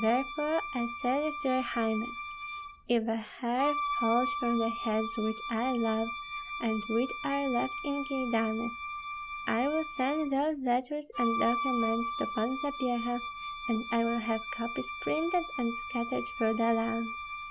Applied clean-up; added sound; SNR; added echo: none; Wind instrument, woodwind instrument; 6 dB; none.